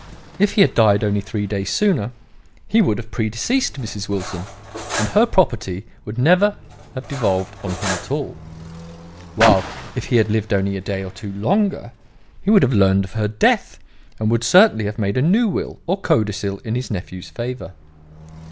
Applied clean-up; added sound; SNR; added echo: none; Cutlery, silverware + Car; 13 dB; none.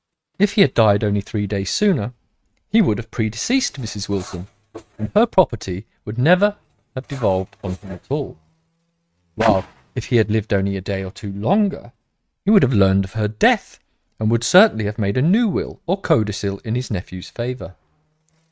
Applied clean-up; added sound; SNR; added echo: neural mask model RNNoise.